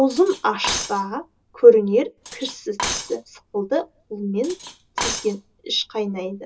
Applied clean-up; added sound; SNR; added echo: none; Cutlery, silverware; 11 dB; reverberation time 0.2 s.